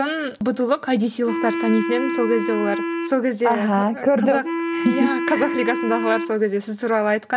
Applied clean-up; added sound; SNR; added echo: none; Wind instrument, woodwind instrument; 5 dB; none.